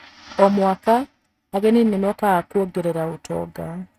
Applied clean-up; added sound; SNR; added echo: neural mask model RNNoise.